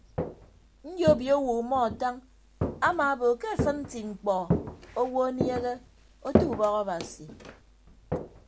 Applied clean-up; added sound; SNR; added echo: none; Walk, footsteps; 4 dB; none.